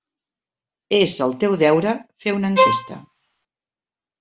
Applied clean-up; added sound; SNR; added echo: none; Bowed string instrument; -3 dB; none.